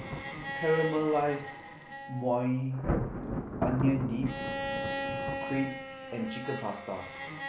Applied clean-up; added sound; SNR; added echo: none; Thunder + Bowed string instrument; 3 dB; none.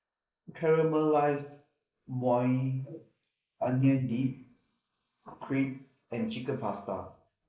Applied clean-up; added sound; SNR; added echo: neural mask model Resemble Enhance denoiser.